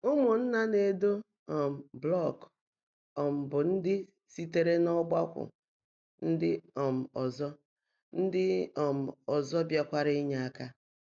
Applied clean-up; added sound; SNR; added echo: none; none; none; none.